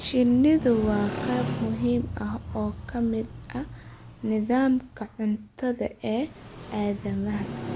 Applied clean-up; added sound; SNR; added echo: none; Motorcycle; 9 dB; none.